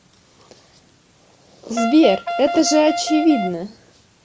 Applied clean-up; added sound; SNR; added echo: none; Wind instrument, woodwind instrument; 5 dB; none.